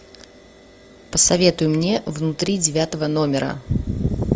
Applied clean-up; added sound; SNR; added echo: none; none; none; none.